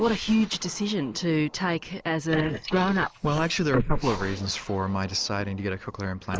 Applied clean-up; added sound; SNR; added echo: neural mask model Resemble Enhance denoiser.